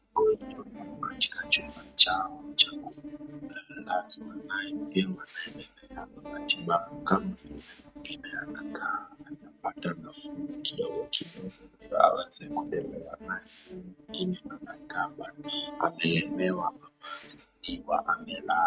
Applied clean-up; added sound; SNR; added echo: neural mask model RNNoise.